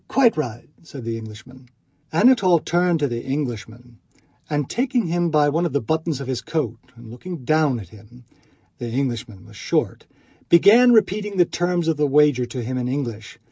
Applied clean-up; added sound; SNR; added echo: none; none; none; none.